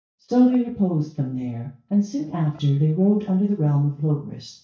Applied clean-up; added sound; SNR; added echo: neural mask model DeepFilterNet 3.